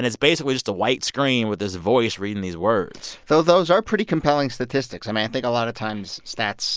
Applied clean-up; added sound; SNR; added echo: none; none; none; none.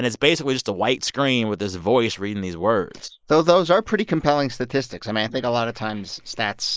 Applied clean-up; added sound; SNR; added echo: neural mask model Resemble Enhance denoiser.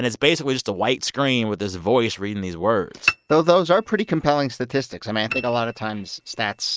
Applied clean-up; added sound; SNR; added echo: neural mask model RNNoise.